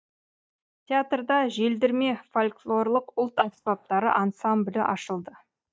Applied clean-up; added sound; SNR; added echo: neural mask model DeepFilterNet 3.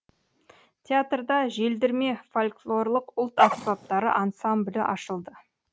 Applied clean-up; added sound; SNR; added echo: none; Dog; 0 dB; none.